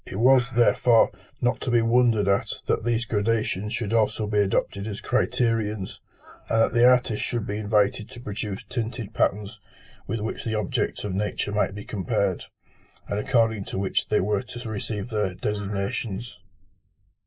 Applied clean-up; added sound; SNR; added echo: neural mask model Resemble Enhance denoiser.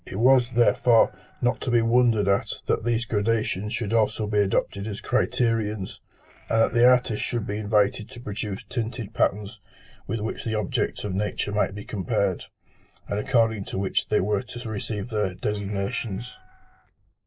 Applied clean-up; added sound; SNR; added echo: neural separator model SepFormer DNS4.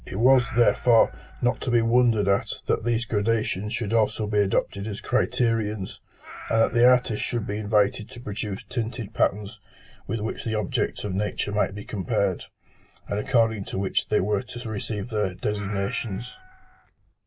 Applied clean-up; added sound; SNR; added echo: none; Meow; 20 dB; none.